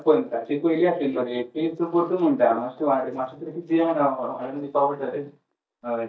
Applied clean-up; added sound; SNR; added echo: neural mask model DeepFilterNet 3.